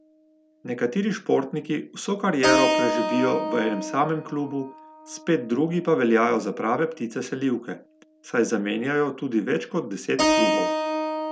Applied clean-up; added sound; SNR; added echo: none; Keyboard (musical); 4 dB; none.